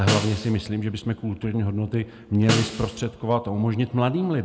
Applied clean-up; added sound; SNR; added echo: none; Snare drum; 8 dB; none.